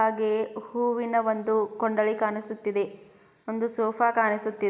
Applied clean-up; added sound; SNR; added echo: none; none; none; none.